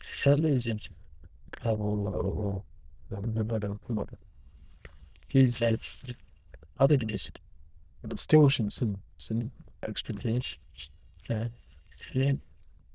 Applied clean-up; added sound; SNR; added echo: neural diffusion model UNIVERSE++.